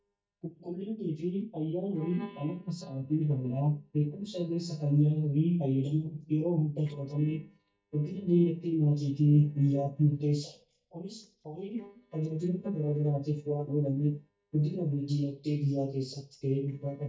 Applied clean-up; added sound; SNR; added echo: neural mask model DeepFilterNet 3.